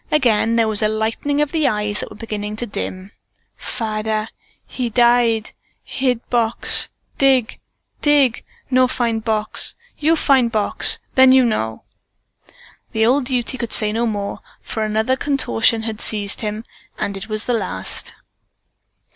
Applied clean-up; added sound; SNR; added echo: none; none; none; none.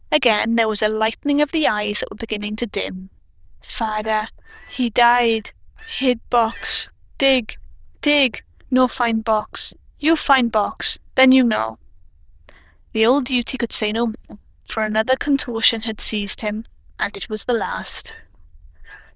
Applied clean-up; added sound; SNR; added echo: neural diffusion model UNIVERSE++.